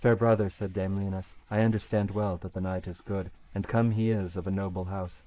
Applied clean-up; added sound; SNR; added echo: neural mask model Resemble Enhance denoiser.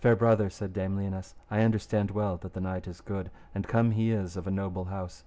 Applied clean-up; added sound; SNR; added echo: none; none; none; none.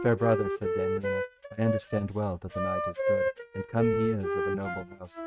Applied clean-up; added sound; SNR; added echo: neural mask model RNNoise.